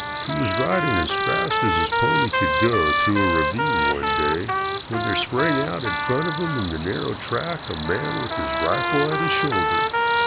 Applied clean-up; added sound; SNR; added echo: none; Trumpet + Cricket; -3 dB; none.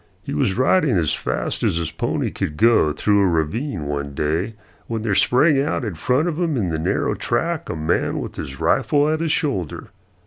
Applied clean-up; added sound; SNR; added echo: none; none; none; none.